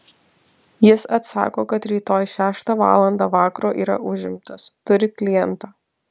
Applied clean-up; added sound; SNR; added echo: none; none; none; none.